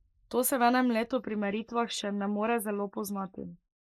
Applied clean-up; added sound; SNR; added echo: neural mask model Resemble Enhance denoiser.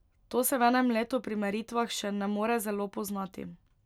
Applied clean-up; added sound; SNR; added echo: none; none; none; none.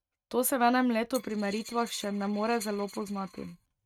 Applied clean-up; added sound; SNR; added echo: neural mask model RNNoise.